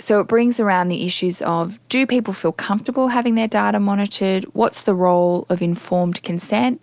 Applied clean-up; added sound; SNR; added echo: none; none; none; none.